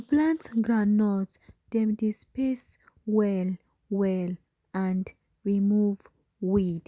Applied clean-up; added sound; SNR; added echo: none; none; none; none.